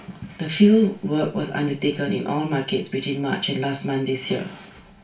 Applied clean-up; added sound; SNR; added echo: none; none; none; reverberation time 0.3 s.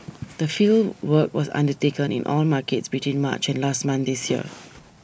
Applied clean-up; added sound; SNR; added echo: none; none; none; none.